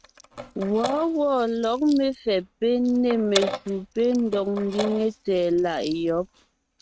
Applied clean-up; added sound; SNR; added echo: neural mask model RNNoise.